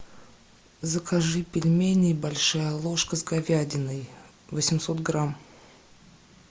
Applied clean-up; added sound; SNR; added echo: none; none; none; none.